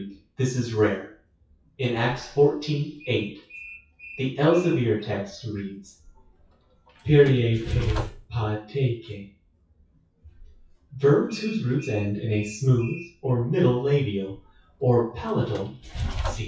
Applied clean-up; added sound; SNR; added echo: classical method WPE with log-MMSE.